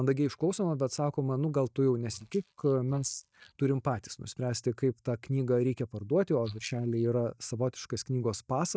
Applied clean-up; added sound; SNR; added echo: neural mask model DeepFilterNet 3.